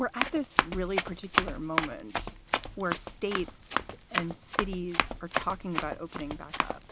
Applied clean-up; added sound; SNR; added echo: none; Run; -3 dB; none.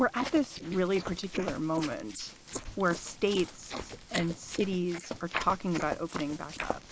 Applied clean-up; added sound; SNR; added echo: neural mask model Resemble Enhance denoiser.